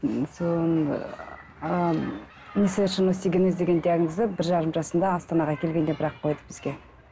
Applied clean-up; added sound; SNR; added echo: none; none; none; none.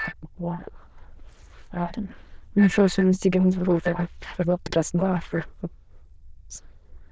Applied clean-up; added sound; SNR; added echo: neural diffusion model UNIVERSE++.